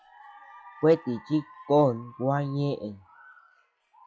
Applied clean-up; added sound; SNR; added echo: classical method log-MMSE.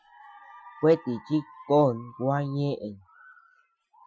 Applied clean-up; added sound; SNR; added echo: classical method Wiener filter.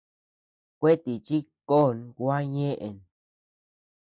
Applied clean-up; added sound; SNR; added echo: none; none; none; none.